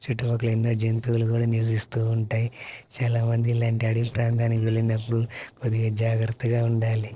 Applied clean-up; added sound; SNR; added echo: neural separator model SepFormer DNS4.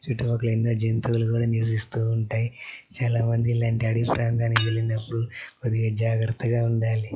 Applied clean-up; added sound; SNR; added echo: classical method log-MMSE.